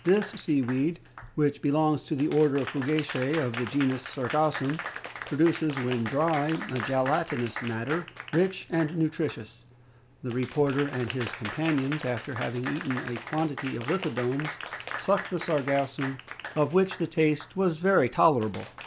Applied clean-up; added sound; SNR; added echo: none; Applause / Crowd; 12 dB; none.